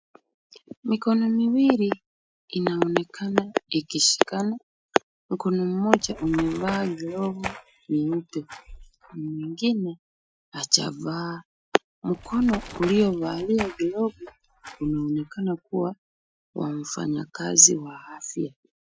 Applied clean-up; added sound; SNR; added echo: classical method Wiener filter.